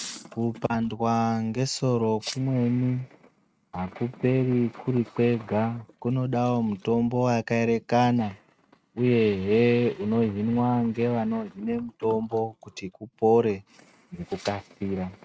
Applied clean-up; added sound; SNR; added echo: neural mask model RNNoise.